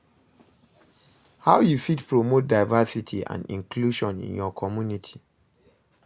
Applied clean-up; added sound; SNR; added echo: none; none; none; none.